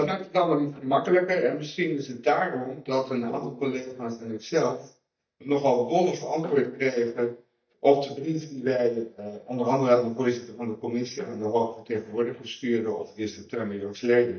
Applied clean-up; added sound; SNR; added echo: neural mask model DeepFilterNet 3.